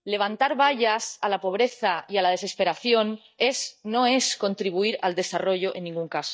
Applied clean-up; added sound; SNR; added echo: neural mask model DeepFilterNet 3.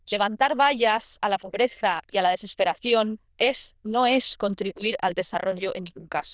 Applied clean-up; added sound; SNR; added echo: neural diffusion model UNIVERSE++.